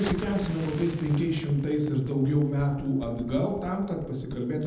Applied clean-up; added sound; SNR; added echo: none; Explosion; 14 dB; reverberation time 0.8 s.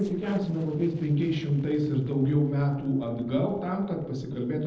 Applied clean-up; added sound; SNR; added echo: neural separator model SepFormer DNS4.